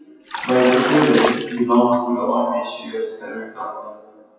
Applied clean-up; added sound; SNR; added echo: classical method WPE with log-MMSE.